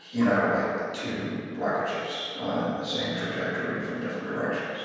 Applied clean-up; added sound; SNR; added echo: none; none; none; reverberation time 1.9 s.